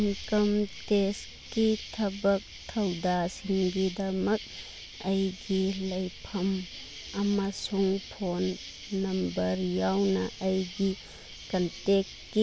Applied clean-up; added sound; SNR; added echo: none; Insect; 15 dB; none.